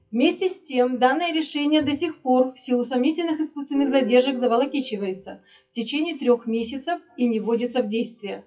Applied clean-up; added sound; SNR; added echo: classical method WPE with log-MMSE.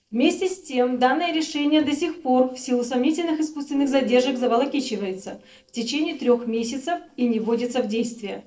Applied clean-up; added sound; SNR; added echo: neural separator model SepFormer DNS4.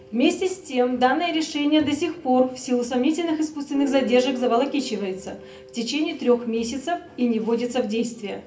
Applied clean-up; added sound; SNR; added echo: none; Guitar; 19 dB; reverberation time 0.3 s.